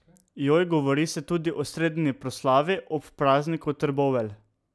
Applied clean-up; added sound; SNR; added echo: none; none; none; none.